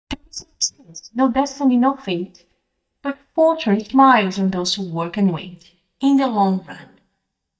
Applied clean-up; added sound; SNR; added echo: neural mask model DeepFilterNet 3.